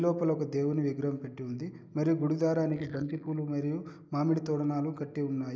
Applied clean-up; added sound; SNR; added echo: neural mask model Resemble Enhance denoiser.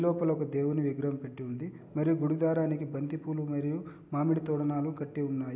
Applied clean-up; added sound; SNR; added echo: none; none; none; none.